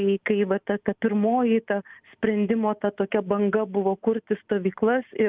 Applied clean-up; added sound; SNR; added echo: none; none; none; none.